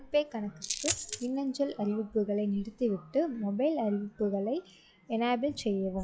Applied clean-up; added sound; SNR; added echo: classical method log-MMSE.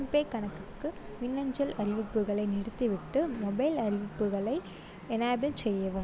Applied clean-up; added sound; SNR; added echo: none; none; none; none.